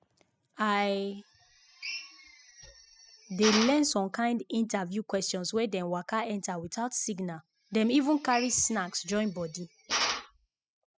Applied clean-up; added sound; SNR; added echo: classical method spectral subtraction.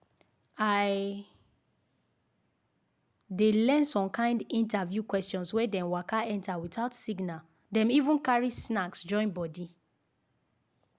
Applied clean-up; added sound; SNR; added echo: none; none; none; none.